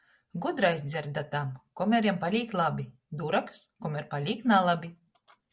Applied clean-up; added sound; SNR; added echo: none; none; none; none.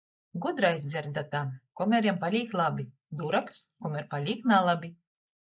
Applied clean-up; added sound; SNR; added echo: neural mask model Resemble Enhance denoiser.